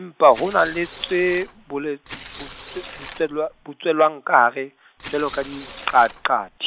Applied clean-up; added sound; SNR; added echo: none; Tearing; 17 dB; none.